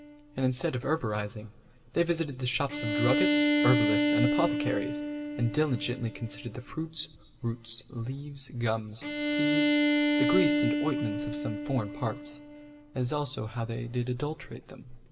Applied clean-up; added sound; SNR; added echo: none; Bowed string instrument; 0 dB; reverberation time 0.6 s.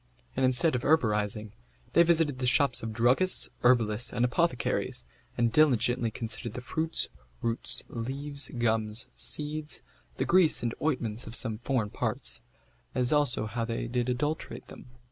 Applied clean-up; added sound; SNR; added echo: none; none; none; none.